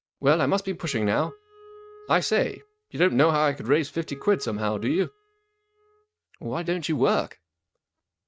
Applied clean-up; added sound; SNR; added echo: neural mask model RNNoise.